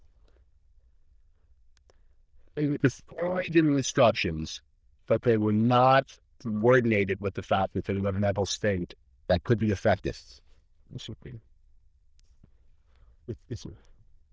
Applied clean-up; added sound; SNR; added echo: neural diffusion model UNIVERSE++.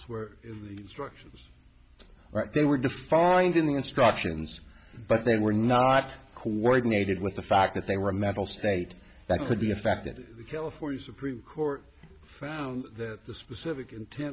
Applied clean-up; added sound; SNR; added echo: none; none; none; none.